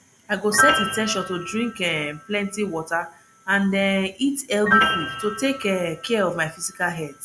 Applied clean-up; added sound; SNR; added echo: none; Piano; 4 dB; none.